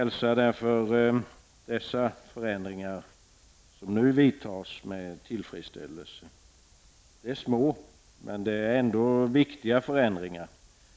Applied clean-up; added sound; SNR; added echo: none; none; none; none.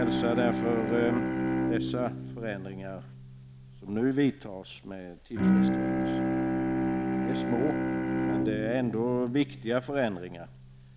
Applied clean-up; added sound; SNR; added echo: none; Bowed string instrument; -2 dB; none.